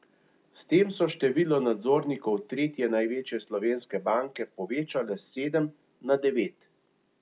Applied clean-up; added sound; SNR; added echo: none; none; none; none.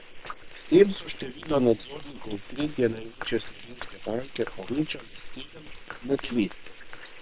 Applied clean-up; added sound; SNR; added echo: neural separator model SepFormer WHAM!.